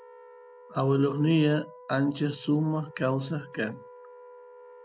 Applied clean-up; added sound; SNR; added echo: none; Wind instrument, woodwind instrument; 20 dB; none.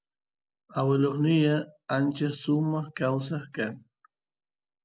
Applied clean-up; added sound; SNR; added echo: none; none; none; none.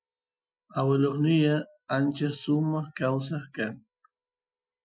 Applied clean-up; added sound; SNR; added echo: classical method Wiener filter.